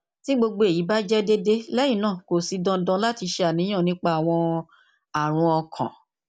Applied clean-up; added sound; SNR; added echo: none; none; none; none.